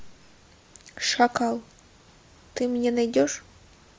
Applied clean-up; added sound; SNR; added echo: none; none; none; none.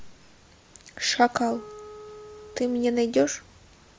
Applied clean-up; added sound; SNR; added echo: none; Wind instrument, woodwind instrument; 19 dB; none.